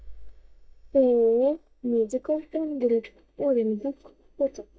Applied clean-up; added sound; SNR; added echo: neural mask model DeepFilterNet 3.